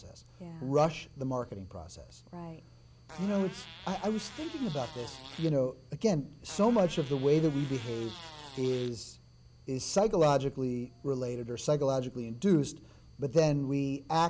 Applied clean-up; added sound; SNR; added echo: none; Fart; 17 dB; none.